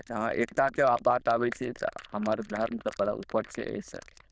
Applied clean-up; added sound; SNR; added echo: neural diffusion model UNIVERSE++.